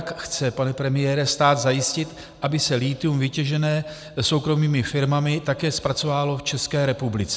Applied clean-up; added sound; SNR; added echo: none; none; none; none.